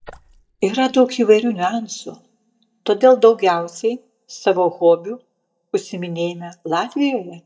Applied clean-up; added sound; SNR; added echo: neural mask model DeepFilterNet 3.